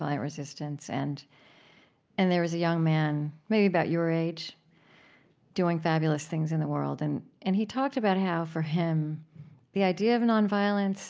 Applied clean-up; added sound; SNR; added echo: none; none; none; none.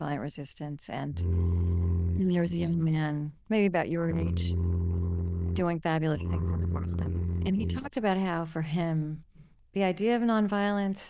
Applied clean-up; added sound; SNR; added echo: neural diffusion model UNIVERSE++.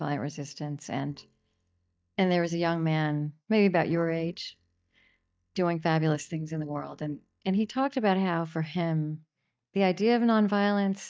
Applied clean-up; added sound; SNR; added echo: neural mask model DeepFilterNet 3.